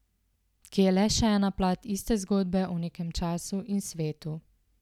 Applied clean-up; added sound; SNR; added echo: none; none; none; none.